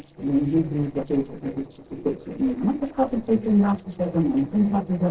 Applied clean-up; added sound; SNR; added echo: neural separator model SepFormer DNS4.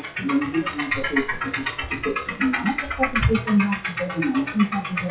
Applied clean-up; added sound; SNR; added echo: classical method WPE with log-MMSE.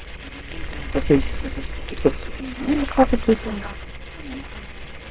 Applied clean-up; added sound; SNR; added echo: neural separator model SepFormer WHAMR!.